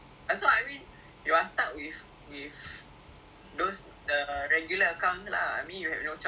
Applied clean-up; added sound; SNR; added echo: none; none; none; none.